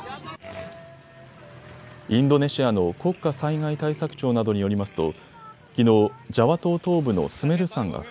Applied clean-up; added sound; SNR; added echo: none; none; none; none.